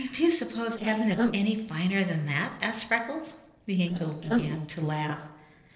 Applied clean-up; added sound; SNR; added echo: neural separator model SepFormer DNS4.